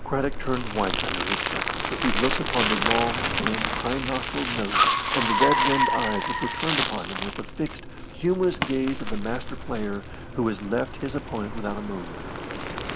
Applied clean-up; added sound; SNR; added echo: none; Car + Crumpling, crinkling; -2 dB; none.